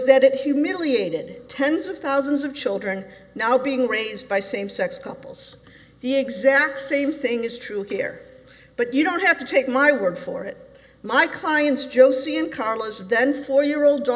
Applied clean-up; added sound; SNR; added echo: none; none; none; none.